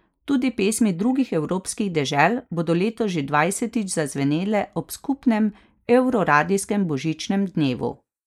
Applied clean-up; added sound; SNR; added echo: neural mask model Resemble Enhance denoiser.